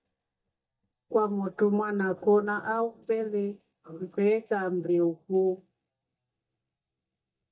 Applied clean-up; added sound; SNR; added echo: neural mask model DeepFilterNet 3.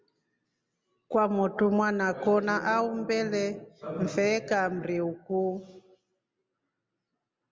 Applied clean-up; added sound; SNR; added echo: none; none; none; none.